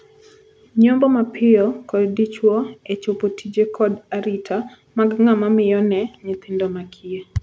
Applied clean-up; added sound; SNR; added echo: none; none; none; none.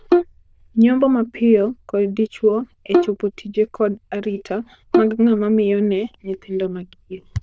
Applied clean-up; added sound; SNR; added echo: neural diffusion model UNIVERSE++.